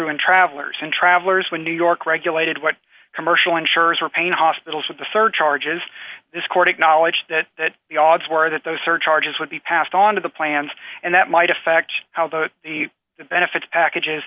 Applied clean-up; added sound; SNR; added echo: none; none; none; none.